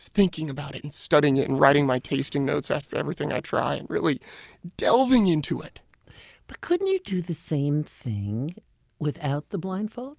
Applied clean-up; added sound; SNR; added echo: none; none; none; none.